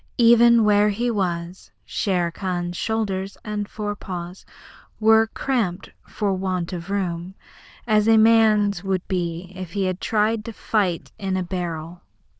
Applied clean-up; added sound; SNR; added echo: neural diffusion model UNIVERSE++.